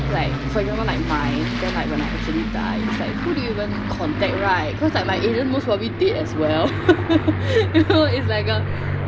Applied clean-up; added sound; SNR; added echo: none; Aircraft; 2 dB; none.